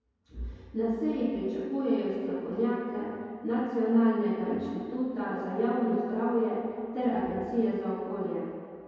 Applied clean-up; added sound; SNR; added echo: none; none; none; reverberation time 2.2 s.